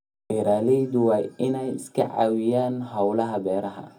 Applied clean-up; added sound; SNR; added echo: none; none; none; reverberation time 0.4 s.